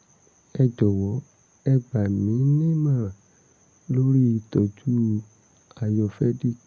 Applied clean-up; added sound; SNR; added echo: none; none; none; none.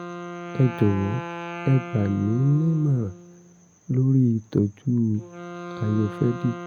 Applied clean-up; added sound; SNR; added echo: none; Wind instrument, woodwind instrument; 13 dB; none.